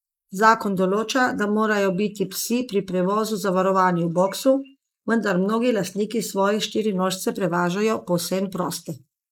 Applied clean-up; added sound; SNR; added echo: neural mask model Resemble Enhance denoiser.